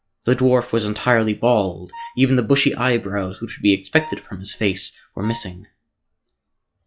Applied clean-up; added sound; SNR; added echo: classical method log-MMSE.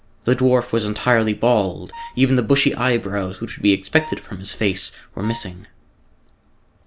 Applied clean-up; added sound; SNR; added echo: none; Wind instrument, woodwind instrument; 16 dB; none.